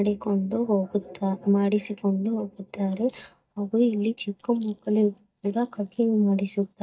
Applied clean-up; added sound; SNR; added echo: neural mask model DeepFilterNet 3.